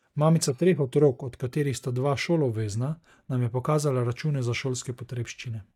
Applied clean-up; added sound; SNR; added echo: neural mask model DeepFilterNet 3.